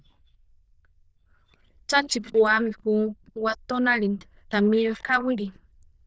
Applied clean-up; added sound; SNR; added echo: neural diffusion model UNIVERSE++.